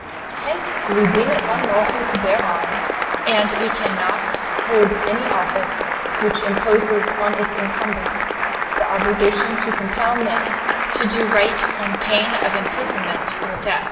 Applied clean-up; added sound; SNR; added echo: none; Applause; 1 dB; reverberation time 2.5 s.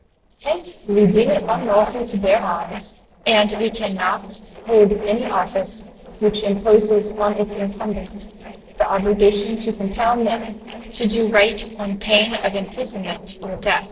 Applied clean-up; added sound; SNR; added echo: neural separator model SepFormer DNS4.